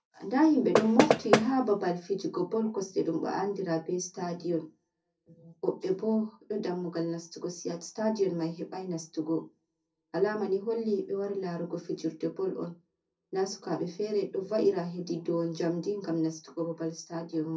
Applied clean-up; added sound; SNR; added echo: none; Knock; -5 dB; reverberation time 0.3 s.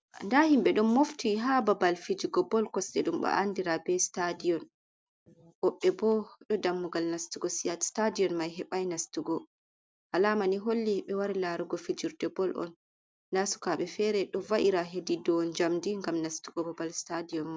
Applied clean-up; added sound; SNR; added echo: none; none; none; none.